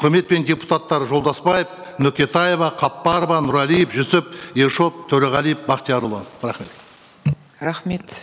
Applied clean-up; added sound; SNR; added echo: none; none; none; none.